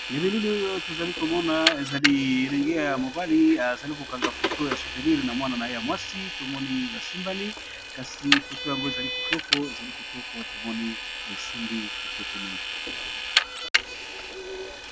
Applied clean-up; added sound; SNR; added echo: none; Vehicle; 2 dB; none.